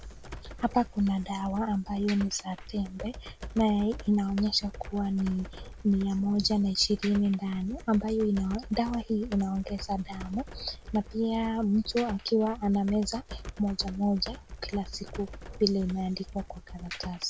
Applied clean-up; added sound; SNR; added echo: none; Computer keyboard; 13 dB; none.